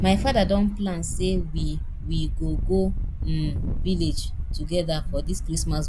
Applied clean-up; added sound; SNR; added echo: none; Wind; 0 dB; none.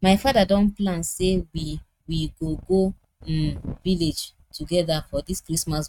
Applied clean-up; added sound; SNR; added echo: neural mask model RNNoise.